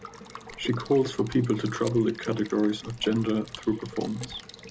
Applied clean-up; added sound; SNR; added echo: none; Water tap, faucet / Water / Liquid + Camera; 16 dB; none.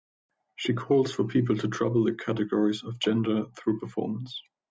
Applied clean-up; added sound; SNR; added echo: none; none; none; none.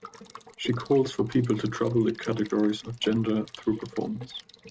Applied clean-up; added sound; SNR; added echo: neural mask model RNNoise.